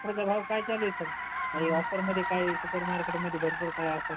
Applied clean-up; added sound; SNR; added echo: none; Car; 3 dB; none.